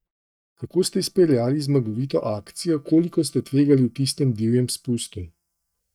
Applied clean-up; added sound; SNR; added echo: neural mask model DeepFilterNet 3.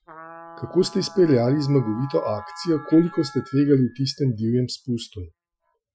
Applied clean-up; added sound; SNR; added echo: classical method Wiener filter.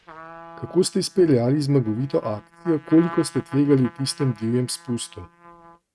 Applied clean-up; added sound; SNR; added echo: neural mask model RNNoise.